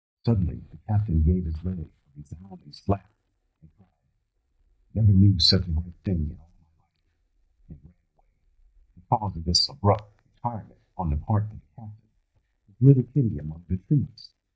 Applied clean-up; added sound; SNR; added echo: neural mask model DeepFilterNet 3.